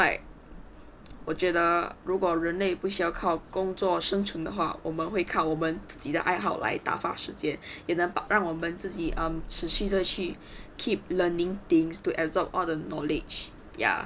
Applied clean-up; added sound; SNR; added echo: none; Thunder; 16 dB; none.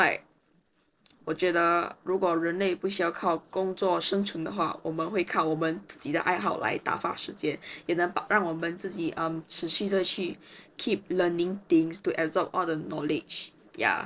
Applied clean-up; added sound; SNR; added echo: neural separator model SepFormer DNS4.